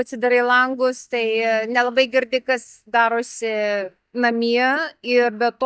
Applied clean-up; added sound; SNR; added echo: neural mask model DeepFilterNet 3.